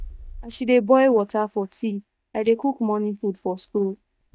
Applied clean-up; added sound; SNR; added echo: neural mask model DeepFilterNet 3.